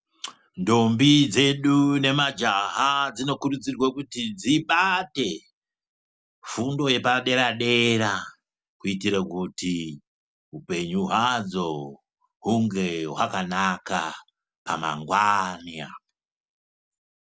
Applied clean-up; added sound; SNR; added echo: none; none; none; none.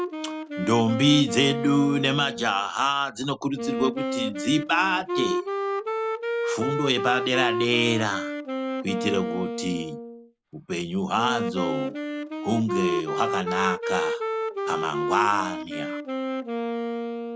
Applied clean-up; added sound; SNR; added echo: none; Wind instrument, woodwind instrument; 3 dB; none.